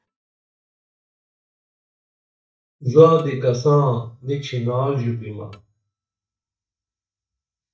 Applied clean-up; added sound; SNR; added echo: neural mask model DeepFilterNet 3.